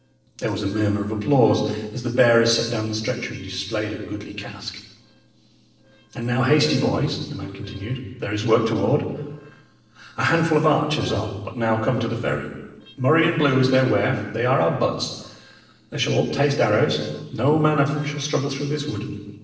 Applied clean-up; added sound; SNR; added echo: neural separator model SepFormer DNS4.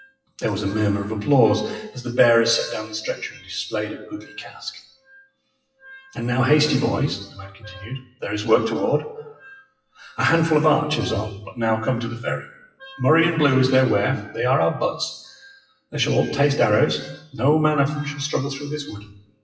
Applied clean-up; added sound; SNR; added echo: classical method WPE with log-MMSE.